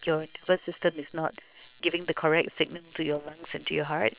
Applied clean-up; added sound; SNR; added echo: neural separator model SepFormer WHAM!.